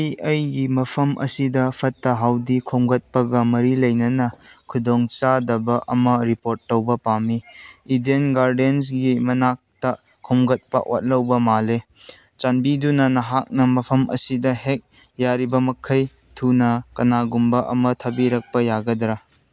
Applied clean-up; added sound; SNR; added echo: none; none; none; none.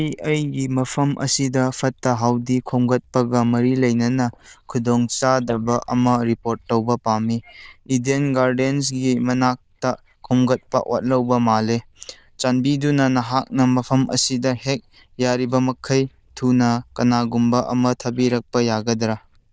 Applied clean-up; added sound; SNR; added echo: neural diffusion model UNIVERSE++.